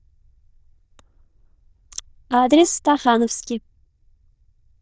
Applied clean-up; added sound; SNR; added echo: neural diffusion model UNIVERSE++.